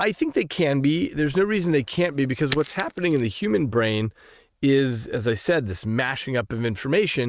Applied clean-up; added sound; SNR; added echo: neural mask model RNNoise.